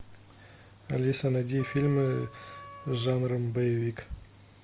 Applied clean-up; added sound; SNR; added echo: none; Wind instrument, woodwind instrument; 17 dB; none.